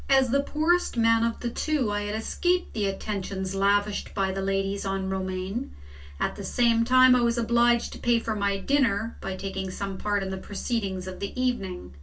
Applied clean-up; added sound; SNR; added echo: none; none; none; reverberation time 0.2 s.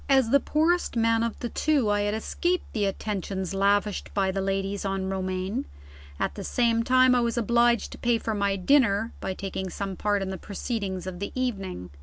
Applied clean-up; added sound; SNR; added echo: none; none; none; none.